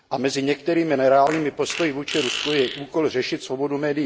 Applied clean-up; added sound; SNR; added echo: none; Fart; 10 dB; none.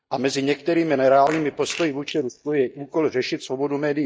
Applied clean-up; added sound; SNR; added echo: neural mask model DeepFilterNet 3.